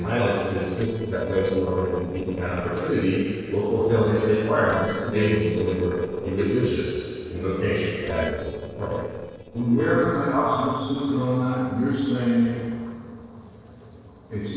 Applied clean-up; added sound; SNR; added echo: neural separator model SepFormer DNS4.